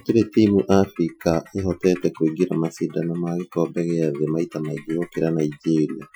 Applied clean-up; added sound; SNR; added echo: classical method Wiener filter.